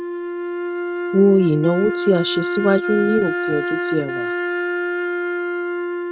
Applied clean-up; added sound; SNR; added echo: neural mask model RNNoise.